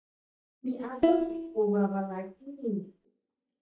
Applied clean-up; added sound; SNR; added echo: neural mask model DeepFilterNet 3.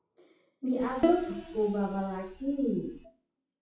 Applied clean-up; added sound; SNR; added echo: classical method WPE with log-MMSE.